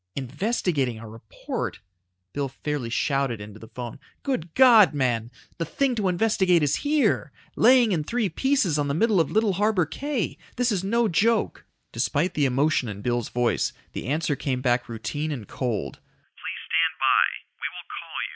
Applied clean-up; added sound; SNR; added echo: none; none; none; none.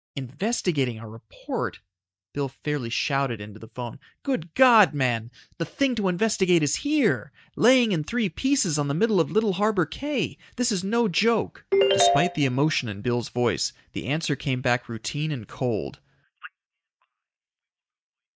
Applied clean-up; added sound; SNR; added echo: neural mask model DeepFilterNet 3.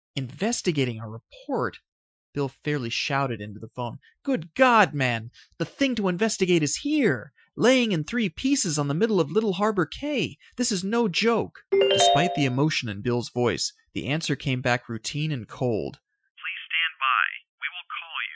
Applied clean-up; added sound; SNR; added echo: classical method Wiener filter.